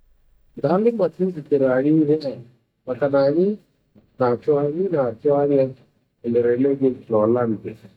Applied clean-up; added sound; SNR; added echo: neural mask model DeepFilterNet 3.